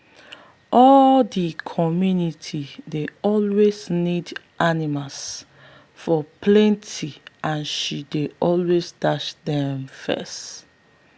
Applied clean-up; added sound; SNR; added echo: none; none; none; none.